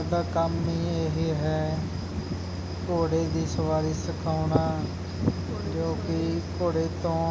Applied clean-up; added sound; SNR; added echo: none; none; none; none.